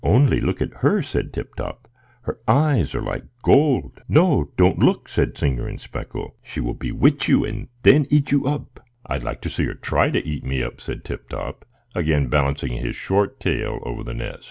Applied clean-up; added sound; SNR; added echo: none; none; none; none.